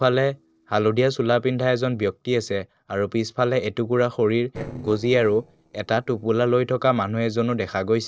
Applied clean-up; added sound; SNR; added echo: neural separator model SepFormer DNS4.